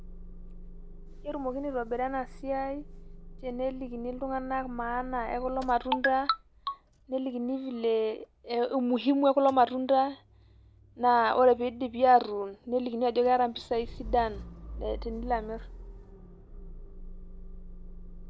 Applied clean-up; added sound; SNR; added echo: none; Idling / Engine starting / Motor vehicle (road); 15 dB; none.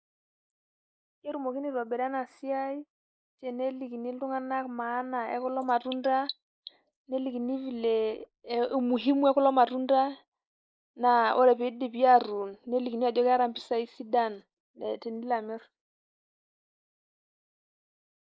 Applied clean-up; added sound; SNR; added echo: neural mask model Resemble Enhance denoiser.